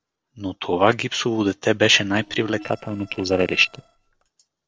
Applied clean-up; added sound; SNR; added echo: neural separator model SepFormer DNS4.